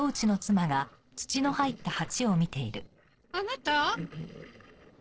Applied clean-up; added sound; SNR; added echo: neural separator model SepFormer DNS4.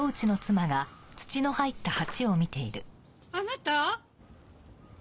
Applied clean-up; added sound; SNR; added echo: none; none; none; none.